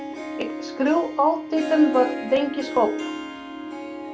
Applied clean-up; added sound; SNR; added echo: none; Harp; 7 dB; none.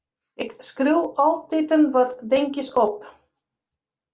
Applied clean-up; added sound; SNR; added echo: none; none; none; none.